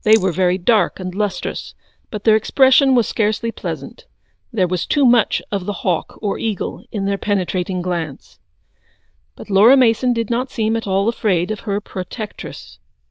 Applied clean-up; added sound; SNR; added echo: neural diffusion model UNIVERSE++.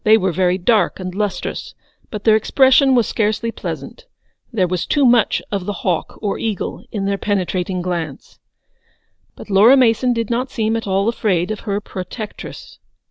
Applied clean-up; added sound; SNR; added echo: none; none; none; none.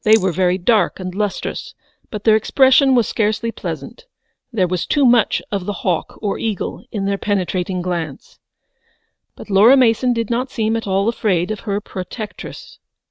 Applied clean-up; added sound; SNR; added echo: neural mask model RNNoise.